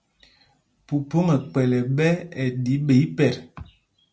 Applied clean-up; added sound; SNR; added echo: none; none; none; none.